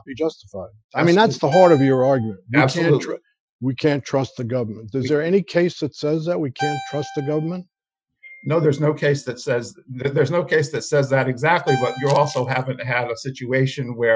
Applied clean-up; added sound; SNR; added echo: classical method Wiener filter.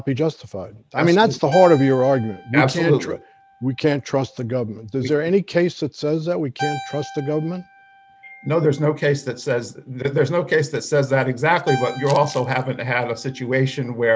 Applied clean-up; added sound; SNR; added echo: none; Crumpling, crinkling + Keyboard (musical); 17 dB; none.